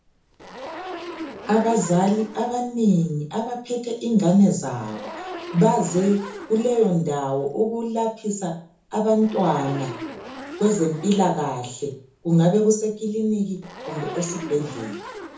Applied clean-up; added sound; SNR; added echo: none; Zipper (clothing); 15 dB; reverberation time 0.6 s.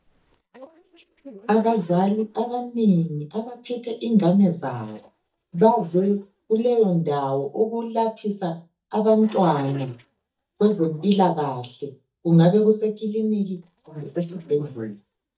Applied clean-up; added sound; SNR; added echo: neural mask model DeepFilterNet 3.